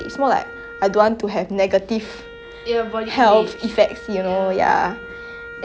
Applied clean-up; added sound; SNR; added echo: none; Wind instrument, woodwind instrument; 17 dB; none.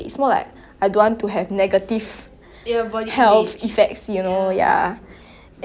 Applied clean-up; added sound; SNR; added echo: none; none; none; none.